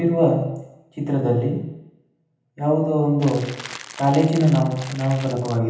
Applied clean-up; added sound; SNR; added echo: none; Crackle; 17 dB; reverberation time 0.8 s.